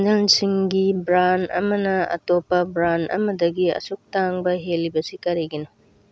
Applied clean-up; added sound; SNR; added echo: none; none; none; none.